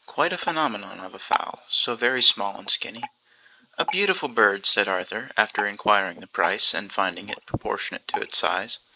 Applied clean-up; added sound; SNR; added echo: neural mask model Resemble Enhance denoiser.